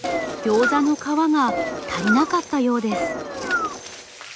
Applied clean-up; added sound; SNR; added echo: none; Engine; 5 dB; none.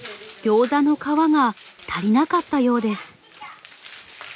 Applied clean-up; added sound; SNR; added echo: none; none; none; none.